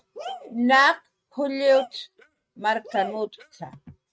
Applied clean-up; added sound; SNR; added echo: neural mask model RNNoise.